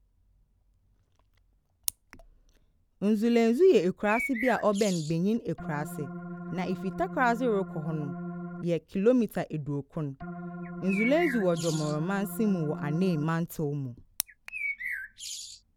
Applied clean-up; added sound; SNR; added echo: none; Bird + Organ; 8 dB; none.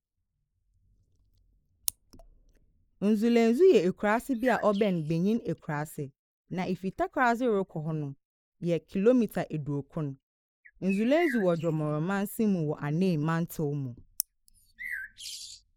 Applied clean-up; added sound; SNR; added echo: neural mask model Resemble Enhance denoiser.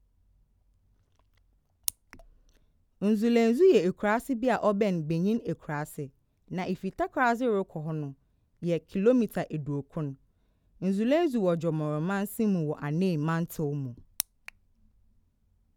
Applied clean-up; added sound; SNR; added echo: none; none; none; none.